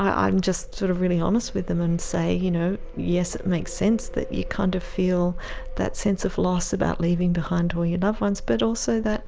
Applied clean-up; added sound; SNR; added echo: none; none; none; none.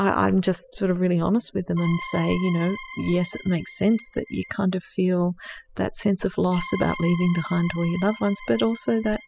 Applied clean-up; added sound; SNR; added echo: classical method spectral subtraction.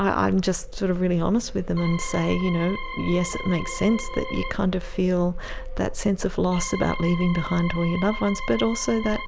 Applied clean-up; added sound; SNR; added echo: none; Organ; 12 dB; none.